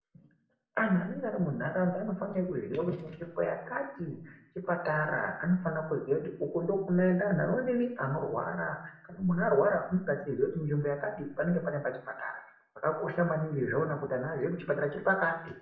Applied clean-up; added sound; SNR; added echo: none; none; none; reverberation time 0.6 s.